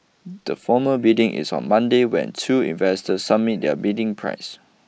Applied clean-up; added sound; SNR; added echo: neural mask model Resemble Enhance denoiser.